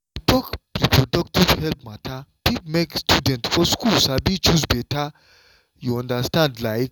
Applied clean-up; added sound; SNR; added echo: none; none; none; none.